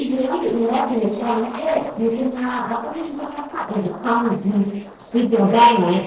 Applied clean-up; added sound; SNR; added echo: neural separator model SepFormer DNS4.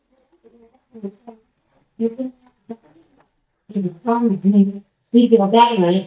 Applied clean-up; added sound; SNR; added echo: neural mask model DeepFilterNet 3.